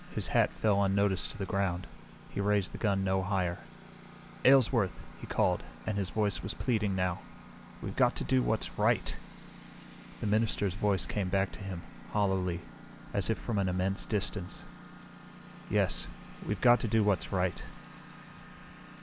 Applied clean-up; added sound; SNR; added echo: none; Engine; 18 dB; none.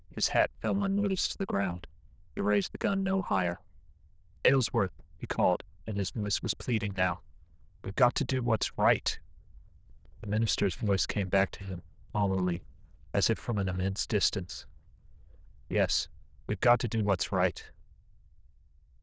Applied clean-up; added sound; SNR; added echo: neural diffusion model UNIVERSE++.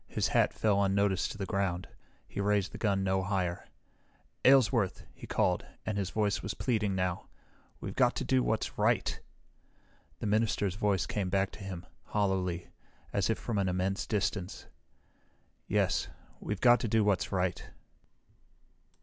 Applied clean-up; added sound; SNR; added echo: none; none; none; none.